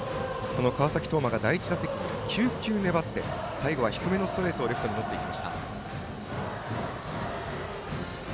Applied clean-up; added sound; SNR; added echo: none; none; none; none.